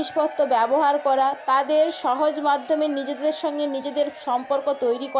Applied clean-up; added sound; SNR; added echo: none; Crowd / Cheering; 17 dB; none.